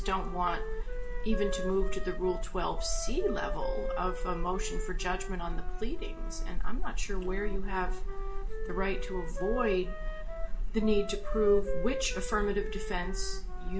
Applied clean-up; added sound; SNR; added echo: none; Wind instrument, woodwind instrument; 13 dB; reverberation time 0.2 s.